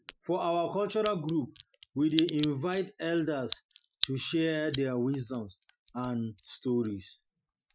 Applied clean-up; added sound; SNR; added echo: classical method Wiener filter.